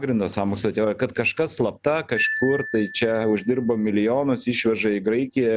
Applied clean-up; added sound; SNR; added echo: none; Marimba, xylophone; 13 dB; none.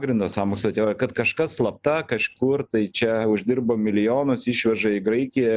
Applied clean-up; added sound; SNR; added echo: neural mask model Resemble Enhance denoiser.